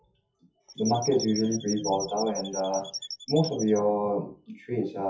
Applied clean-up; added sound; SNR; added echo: classical method WPE with log-MMSE.